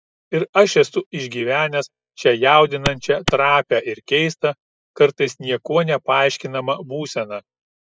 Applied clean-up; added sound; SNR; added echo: classical method spectral subtraction.